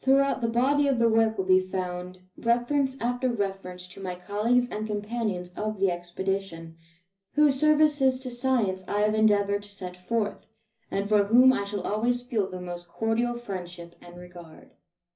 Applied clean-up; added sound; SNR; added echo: none; none; none; reverberation time 0.4 s.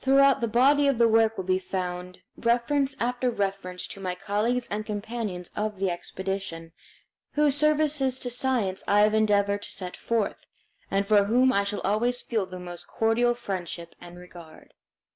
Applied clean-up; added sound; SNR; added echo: none; none; none; none.